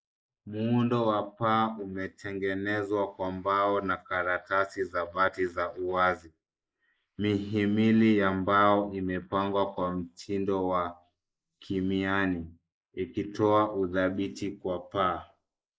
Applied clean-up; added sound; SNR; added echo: neural mask model Resemble Enhance denoiser.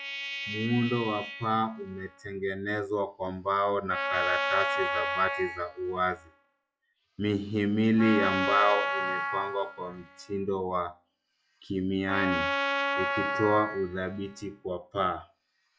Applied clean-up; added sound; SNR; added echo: classical method log-MMSE.